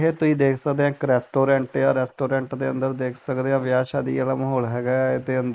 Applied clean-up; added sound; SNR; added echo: neural mask model Resemble Enhance denoiser.